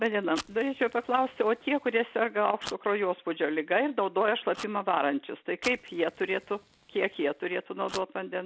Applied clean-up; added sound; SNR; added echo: none; Fire; 20 dB; none.